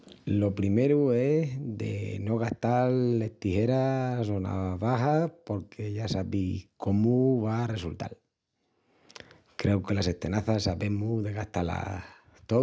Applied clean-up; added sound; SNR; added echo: none; none; none; none.